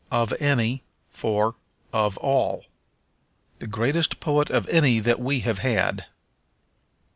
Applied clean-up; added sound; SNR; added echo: none; none; none; none.